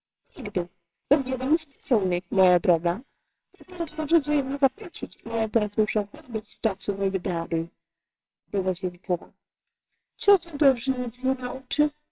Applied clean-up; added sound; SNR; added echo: neural separator model SepFormer WHAMR!.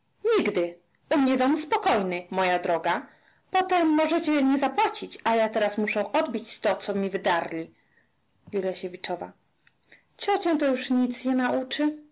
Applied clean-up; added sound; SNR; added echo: none; none; none; none.